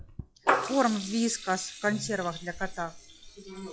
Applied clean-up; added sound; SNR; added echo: classical method log-MMSE.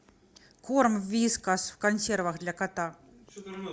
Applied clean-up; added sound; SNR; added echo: none; none; none; none.